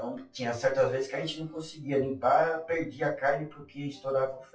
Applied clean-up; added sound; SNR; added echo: classical method WPE with log-MMSE.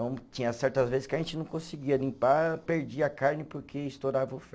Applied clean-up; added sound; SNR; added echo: none; none; none; none.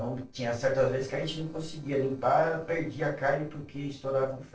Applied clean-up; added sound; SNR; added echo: neural separator model SepFormer DNS4.